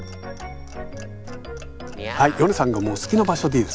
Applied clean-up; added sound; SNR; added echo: none; Clock; 16 dB; none.